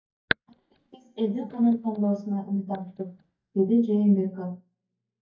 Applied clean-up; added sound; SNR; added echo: neural mask model DeepFilterNet 3.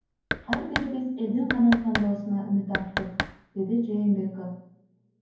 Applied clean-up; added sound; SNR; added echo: none; Knock; 6 dB; reverberation time 0.9 s.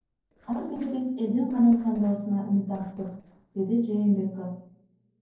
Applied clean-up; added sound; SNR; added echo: neural separator model SepFormer DNS4.